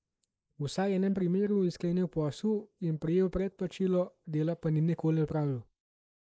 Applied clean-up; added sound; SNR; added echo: neural mask model Resemble Enhance denoiser.